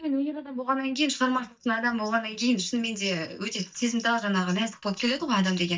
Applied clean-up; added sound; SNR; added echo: neural mask model DeepFilterNet 3.